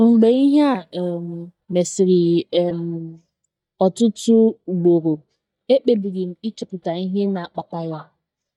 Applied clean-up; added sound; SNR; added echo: neural mask model DeepFilterNet 3.